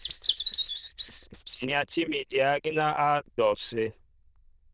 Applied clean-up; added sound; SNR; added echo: neural diffusion model UNIVERSE++.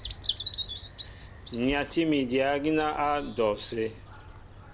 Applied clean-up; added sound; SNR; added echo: none; Bird vocalization, bird call, bird song; 11 dB; none.